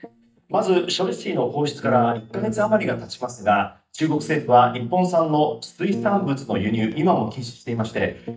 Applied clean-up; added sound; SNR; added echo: neural mask model DeepFilterNet 3.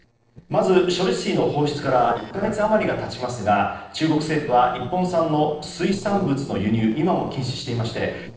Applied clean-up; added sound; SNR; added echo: neural separator model SepFormer DNS4.